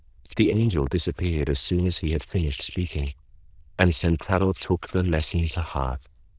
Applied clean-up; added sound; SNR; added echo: neural diffusion model UNIVERSE++.